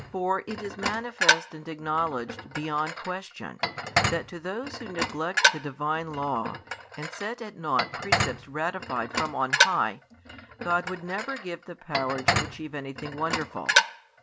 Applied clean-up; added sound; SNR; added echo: none; Dishes, pots, and pans; -2 dB; none.